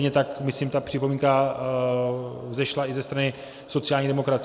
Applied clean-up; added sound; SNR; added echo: none; none; none; none.